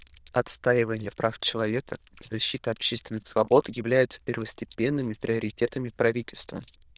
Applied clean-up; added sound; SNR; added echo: neural diffusion model UNIVERSE++.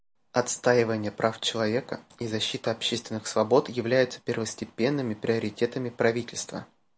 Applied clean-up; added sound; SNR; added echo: none; none; none; none.